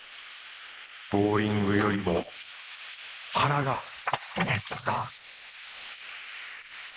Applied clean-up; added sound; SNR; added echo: neural mask model Resemble Enhance denoiser.